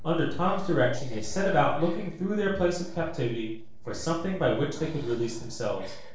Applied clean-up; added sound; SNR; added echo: neural separator model SepFormer DNS4.